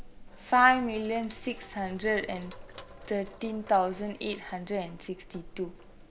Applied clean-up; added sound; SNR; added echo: none; Sink (filling or washing); 17 dB; none.